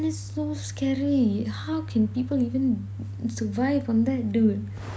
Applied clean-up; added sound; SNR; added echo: none; none; none; none.